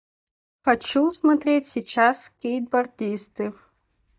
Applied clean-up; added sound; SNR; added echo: neural mask model DeepFilterNet 3.